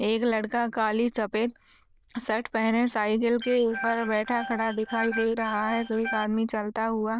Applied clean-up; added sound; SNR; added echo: neural diffusion model UNIVERSE++.